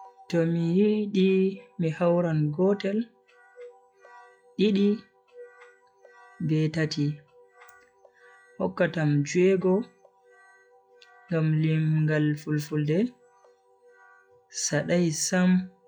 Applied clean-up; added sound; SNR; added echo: classical method log-MMSE.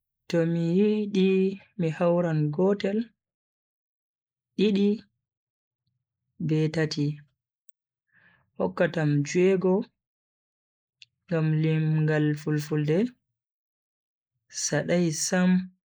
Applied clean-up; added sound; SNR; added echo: neural mask model Resemble Enhance denoiser.